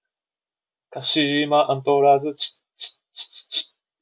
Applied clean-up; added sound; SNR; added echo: none; none; none; none.